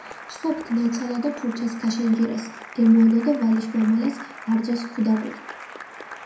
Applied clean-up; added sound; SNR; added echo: none; Applause; 17 dB; reverberation time 0.5 s.